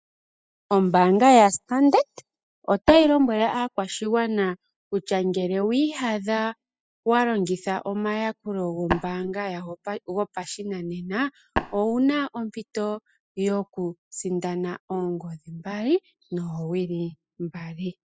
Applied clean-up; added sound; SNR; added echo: classical method spectral subtraction.